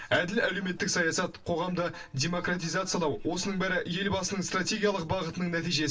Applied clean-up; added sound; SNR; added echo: none; Livestock, farm animals, working animals; 19 dB; reverberation time 0.2 s.